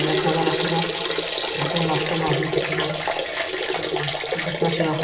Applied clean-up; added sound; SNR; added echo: none; Liquid; -2 dB; reverberation time 2.6 s.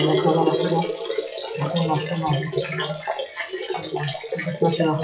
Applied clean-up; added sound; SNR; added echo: classical method WPE with log-MMSE.